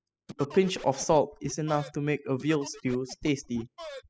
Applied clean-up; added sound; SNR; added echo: classical method spectral subtraction.